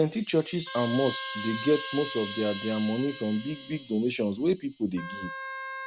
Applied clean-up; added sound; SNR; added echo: none; Chime + Wind instrument, woodwind instrument; 10 dB; none.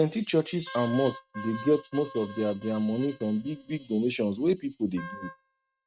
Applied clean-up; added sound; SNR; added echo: neural mask model RNNoise.